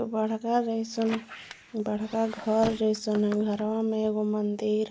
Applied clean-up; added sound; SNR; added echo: none; Squeak; 15 dB; none.